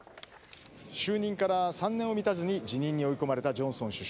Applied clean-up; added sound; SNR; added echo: none; none; none; none.